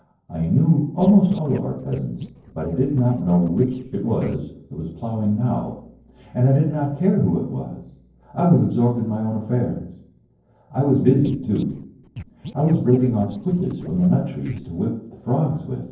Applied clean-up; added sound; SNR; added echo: neural separator model SepFormer DNS4.